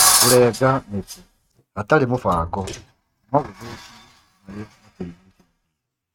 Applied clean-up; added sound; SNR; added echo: neural mask model RNNoise.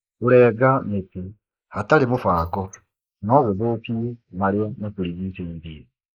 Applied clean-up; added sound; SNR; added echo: neural mask model Resemble Enhance denoiser.